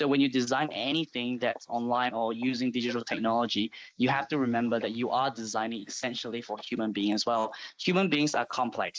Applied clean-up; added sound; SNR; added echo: neural mask model Resemble Enhance denoiser.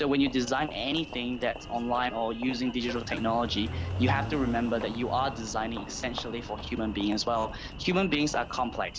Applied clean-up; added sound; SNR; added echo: none; Engine; 8 dB; none.